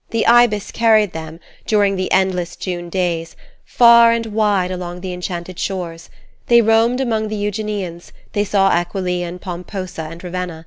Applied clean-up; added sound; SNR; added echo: none; none; none; none.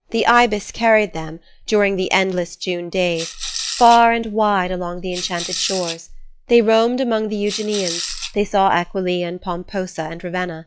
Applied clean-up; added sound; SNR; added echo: classical method log-MMSE.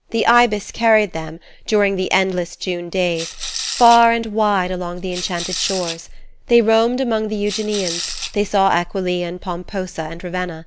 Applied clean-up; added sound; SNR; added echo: none; Rattle / Rattle (instrument); 10 dB; none.